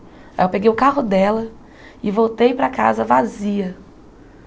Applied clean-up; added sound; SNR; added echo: none; none; none; none.